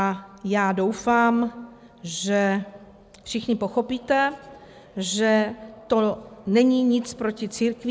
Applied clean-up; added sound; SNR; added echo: none; none; none; none.